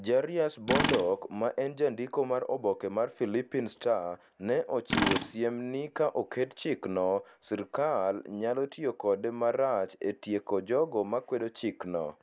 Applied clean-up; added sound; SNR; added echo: none; Tools; 6 dB; none.